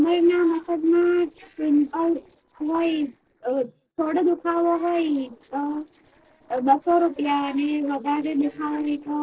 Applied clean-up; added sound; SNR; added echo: neural separator model SepFormer DNS4.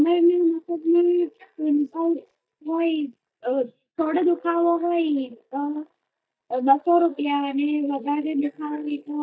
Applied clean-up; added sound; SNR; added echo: neural mask model DeepFilterNet 3.